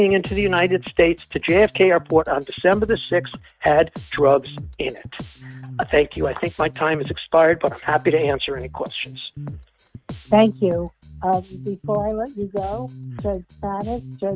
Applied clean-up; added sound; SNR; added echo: neural mask model RNNoise.